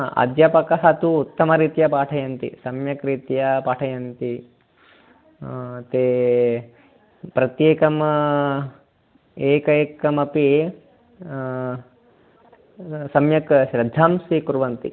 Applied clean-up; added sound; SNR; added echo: none; none; none; none.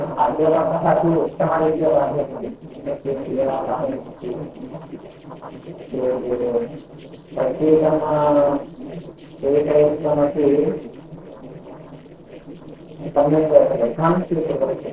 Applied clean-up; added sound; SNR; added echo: neural separator model SepFormer DNS4.